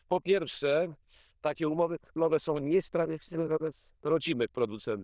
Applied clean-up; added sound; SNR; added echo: neural diffusion model UNIVERSE++.